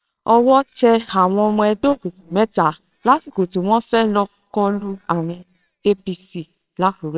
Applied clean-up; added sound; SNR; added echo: neural separator model SepFormer WHAMR!.